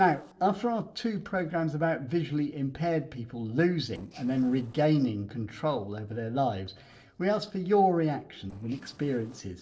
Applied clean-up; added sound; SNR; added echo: neural separator model SepFormer DNS4.